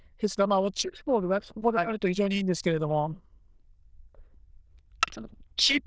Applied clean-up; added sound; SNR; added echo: neural diffusion model UNIVERSE++.